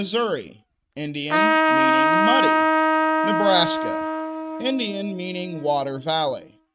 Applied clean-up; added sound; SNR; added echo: neural mask model RNNoise.